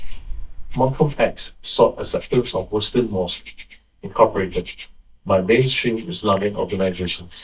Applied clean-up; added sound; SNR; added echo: neural mask model DeepFilterNet 3.